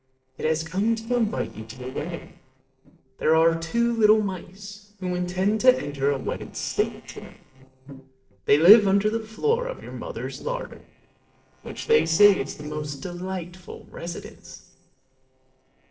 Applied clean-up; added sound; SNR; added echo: neural separator model SepFormer DNS4.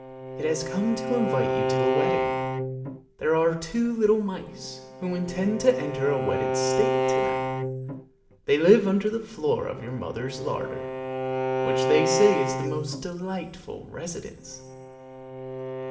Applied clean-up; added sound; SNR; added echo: none; Bowed string instrument; 2 dB; reverberation time 1.6 s.